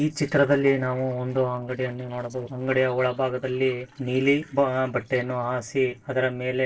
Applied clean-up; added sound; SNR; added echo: neural separator model SepFormer DNS4.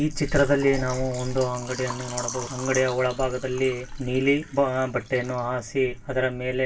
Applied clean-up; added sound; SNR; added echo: none; Water / Liquid; 15 dB; reverberation time 0.2 s.